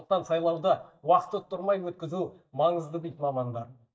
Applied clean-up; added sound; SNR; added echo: neural mask model DeepFilterNet 3.